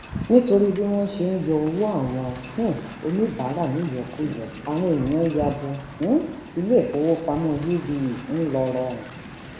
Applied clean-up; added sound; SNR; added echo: none; Wind; 14 dB; reverberation time 0.9 s.